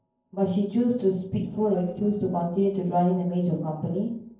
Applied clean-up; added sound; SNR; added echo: neural separator model SepFormer DNS4.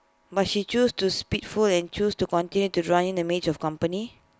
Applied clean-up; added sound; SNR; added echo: none; none; none; none.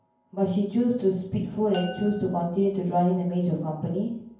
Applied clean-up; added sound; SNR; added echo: none; Glass; 12 dB; reverberation time 0.9 s.